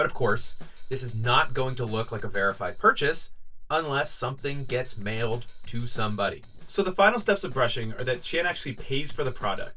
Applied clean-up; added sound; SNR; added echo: neural separator model SepFormer DNS4.